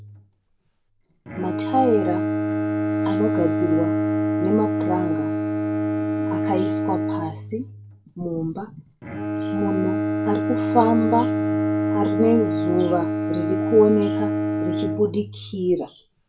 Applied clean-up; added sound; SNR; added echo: none; Bowed string instrument; -1 dB; reverberation time 0.2 s.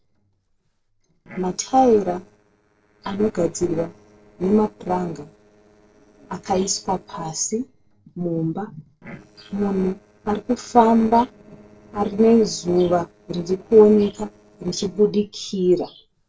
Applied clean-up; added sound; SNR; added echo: neural separator model SepFormer DNS4.